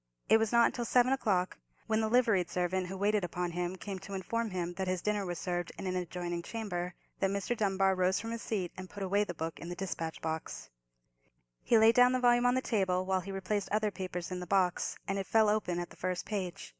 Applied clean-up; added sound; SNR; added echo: none; none; none; none.